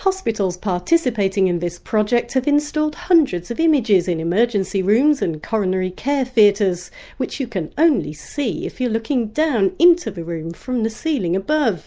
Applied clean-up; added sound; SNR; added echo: none; none; none; none.